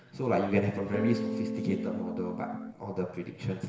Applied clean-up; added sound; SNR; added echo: none; Electric guitar / Strum; 2 dB; reverberation time 1.0 s.